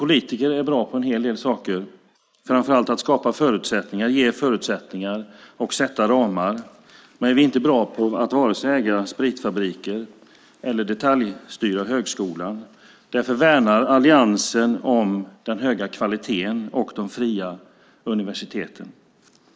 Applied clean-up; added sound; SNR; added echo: neural mask model Resemble Enhance denoiser.